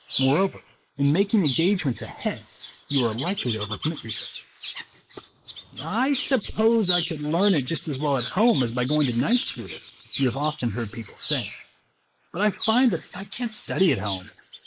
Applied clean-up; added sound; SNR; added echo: neural mask model Resemble Enhance denoiser.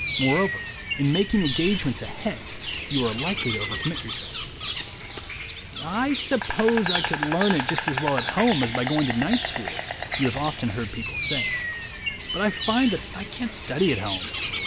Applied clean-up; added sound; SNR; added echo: none; Insect; 4 dB; none.